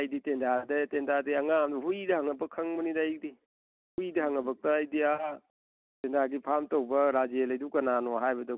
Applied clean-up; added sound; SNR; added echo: none; none; none; none.